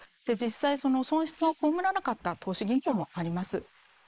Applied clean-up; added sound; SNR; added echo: neural mask model Resemble Enhance denoiser.